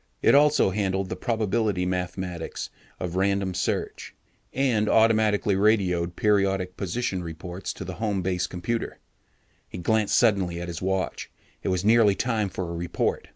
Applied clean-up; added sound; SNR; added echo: none; none; none; none.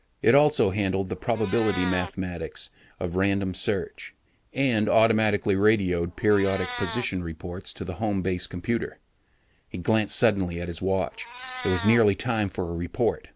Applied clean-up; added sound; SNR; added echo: none; Meow; 17 dB; none.